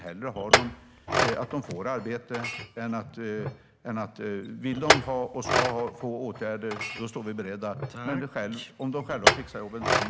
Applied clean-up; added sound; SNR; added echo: none; Chink, clink; -3 dB; none.